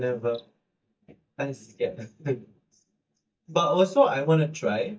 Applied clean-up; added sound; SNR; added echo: neural mask model DeepFilterNet 3.